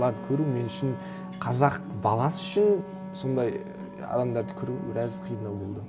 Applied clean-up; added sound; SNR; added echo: none; Wind instrument, woodwind instrument; 11 dB; reverberation time 1.9 s.